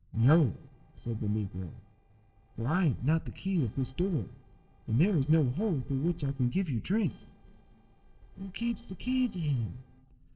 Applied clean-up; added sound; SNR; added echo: neural separator model SepFormer DNS4.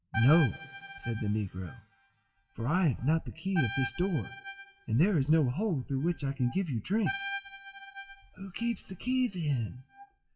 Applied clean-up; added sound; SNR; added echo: classical method WPE with log-MMSE.